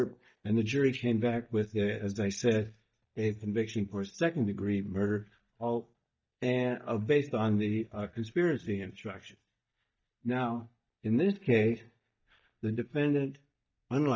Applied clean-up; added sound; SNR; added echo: neural mask model DeepFilterNet 3.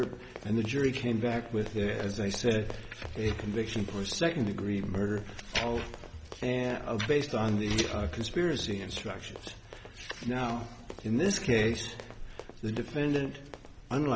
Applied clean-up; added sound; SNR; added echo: none; Run; 18 dB; none.